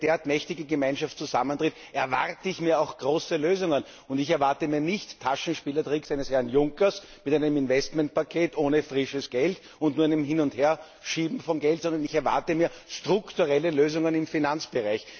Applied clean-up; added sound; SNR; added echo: none; none; none; none.